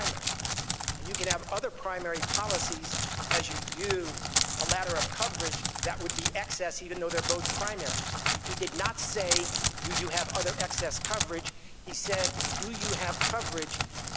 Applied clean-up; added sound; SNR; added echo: none; Crackle; -3 dB; none.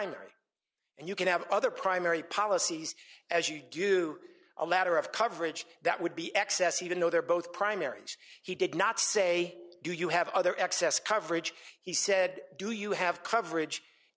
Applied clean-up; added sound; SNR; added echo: none; none; none; none.